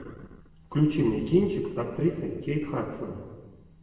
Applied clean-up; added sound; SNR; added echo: none; none; none; reverberation time 1.3 s.